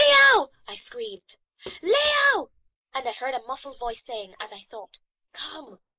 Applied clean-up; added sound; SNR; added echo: neural mask model Resemble Enhance denoiser.